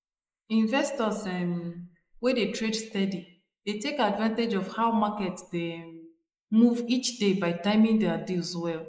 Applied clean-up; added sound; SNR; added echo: neural mask model Resemble Enhance denoiser.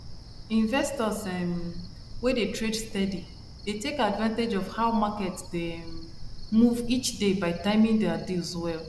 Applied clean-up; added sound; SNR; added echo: none; Cricket; 12 dB; none.